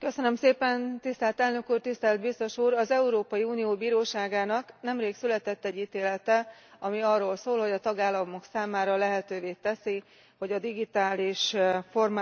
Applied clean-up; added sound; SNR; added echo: none; none; none; none.